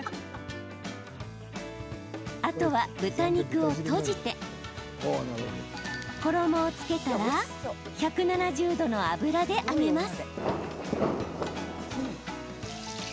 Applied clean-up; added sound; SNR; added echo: none; Fireworks; 3 dB; none.